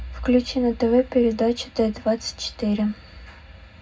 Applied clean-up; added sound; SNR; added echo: none; none; none; reverberation time 0.3 s.